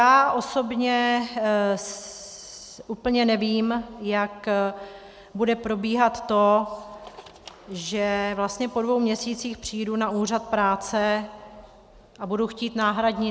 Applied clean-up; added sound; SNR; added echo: none; none; none; none.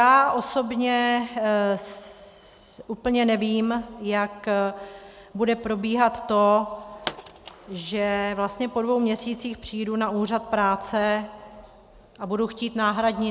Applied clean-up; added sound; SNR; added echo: none; Explosion; 13 dB; none.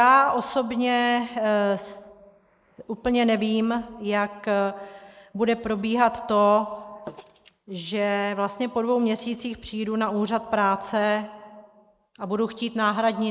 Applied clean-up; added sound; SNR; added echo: neural mask model Resemble Enhance denoiser.